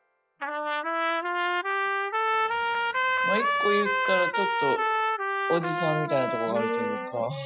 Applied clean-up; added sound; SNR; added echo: classical method spectral subtraction.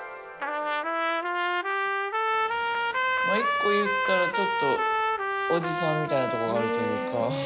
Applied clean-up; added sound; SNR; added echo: none; Trumpet; -3 dB; none.